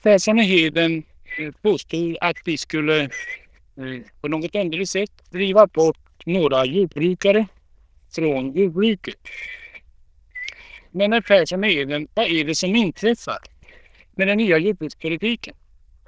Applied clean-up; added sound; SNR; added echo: neural diffusion model UNIVERSE++.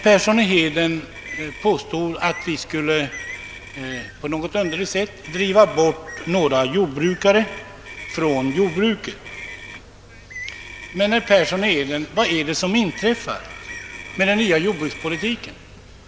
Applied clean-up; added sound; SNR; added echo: none; Motor vehicle (road) + Bird; 16 dB; none.